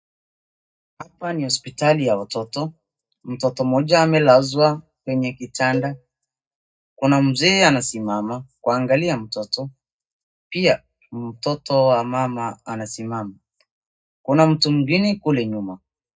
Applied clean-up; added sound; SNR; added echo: neural mask model DeepFilterNet 3.